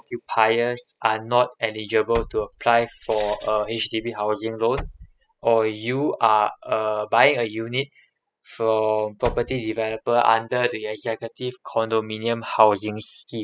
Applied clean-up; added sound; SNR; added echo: classical method spectral subtraction.